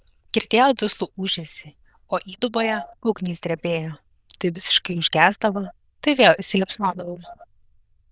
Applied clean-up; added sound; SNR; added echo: neural diffusion model UNIVERSE++.